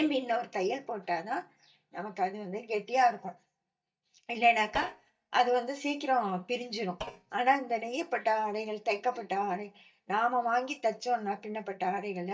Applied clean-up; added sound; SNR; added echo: neural mask model DeepFilterNet 3.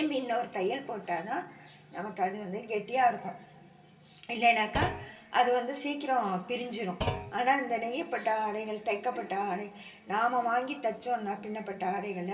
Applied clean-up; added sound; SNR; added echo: none; Thump, thud; 8 dB; reverberation time 2.9 s.